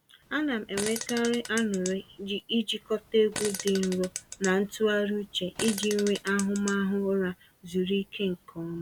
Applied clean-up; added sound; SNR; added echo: none; Fart; 12 dB; none.